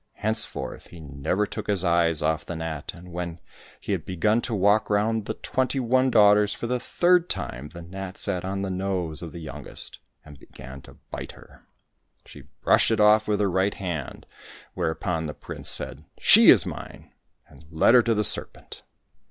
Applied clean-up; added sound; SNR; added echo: none; none; none; none.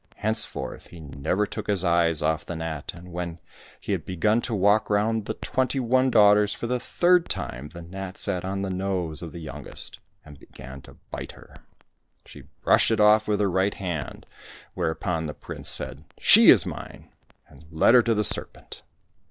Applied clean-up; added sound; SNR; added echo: neural separator model SepFormer DNS4.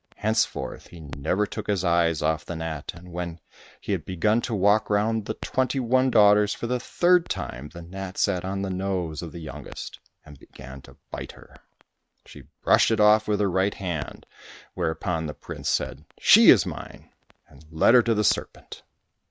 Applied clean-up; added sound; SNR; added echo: neural mask model RNNoise.